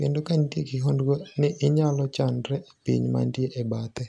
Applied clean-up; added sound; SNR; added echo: none; none; none; none.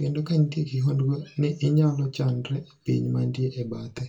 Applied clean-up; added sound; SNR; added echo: none; none; none; reverberation time 0.2 s.